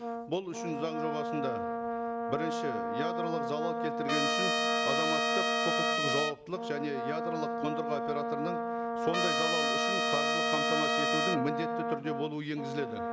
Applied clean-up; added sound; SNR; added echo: none; Brass instrument + Trumpet; -5 dB; none.